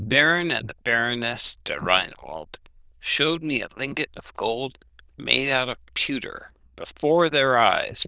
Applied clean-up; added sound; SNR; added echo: neural diffusion model UNIVERSE++.